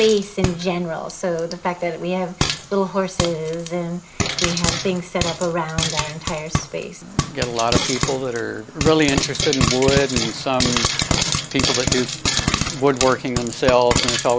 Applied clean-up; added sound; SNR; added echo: none; Frying (food); 2 dB; none.